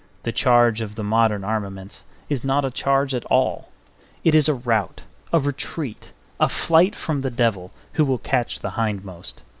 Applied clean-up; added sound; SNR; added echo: none; none; none; none.